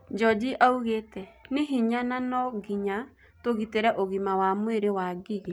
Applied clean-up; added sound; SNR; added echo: none; none; none; none.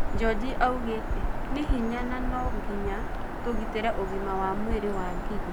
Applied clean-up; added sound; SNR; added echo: none; Bird vocalization, bird call, bird song; -3 dB; none.